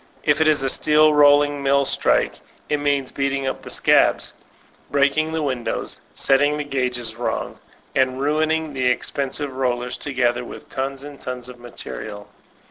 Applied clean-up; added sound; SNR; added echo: none; none; none; none.